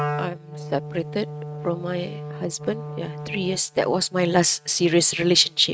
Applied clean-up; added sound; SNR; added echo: neural mask model RNNoise.